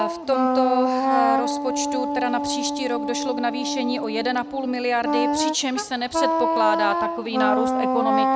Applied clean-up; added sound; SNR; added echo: none; Wind instrument, woodwind instrument; -2 dB; none.